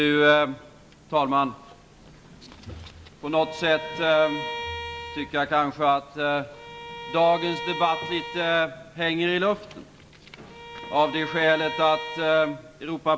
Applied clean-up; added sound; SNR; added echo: none; Bowed string instrument; 11 dB; none.